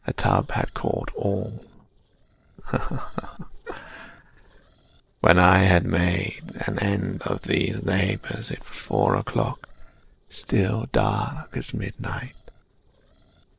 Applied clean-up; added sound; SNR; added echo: neural separator model SepFormer DNS4.